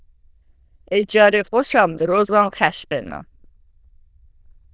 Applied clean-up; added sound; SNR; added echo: neural diffusion model UNIVERSE++.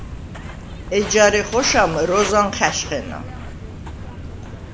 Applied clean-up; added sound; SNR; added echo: none; Walk, footsteps; 10 dB; none.